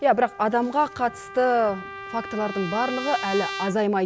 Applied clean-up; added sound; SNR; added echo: none; Trumpet; 12 dB; none.